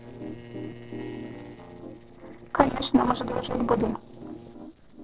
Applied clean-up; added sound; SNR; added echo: neural separator model SepFormer DNS4.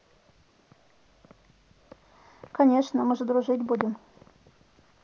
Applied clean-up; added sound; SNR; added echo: none; none; none; none.